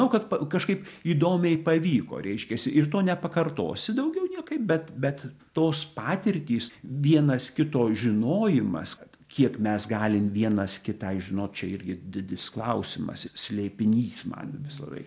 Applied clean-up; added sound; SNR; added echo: none; none; none; none.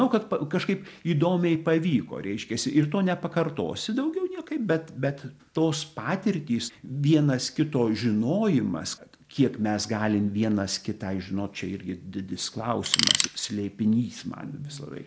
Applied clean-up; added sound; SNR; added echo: none; Tools; -1 dB; none.